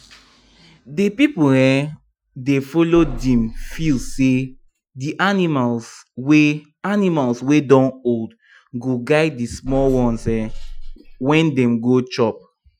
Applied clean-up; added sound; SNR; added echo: classical method Wiener filter.